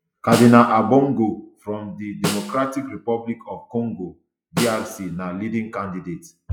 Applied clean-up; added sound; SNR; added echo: classical method log-MMSE.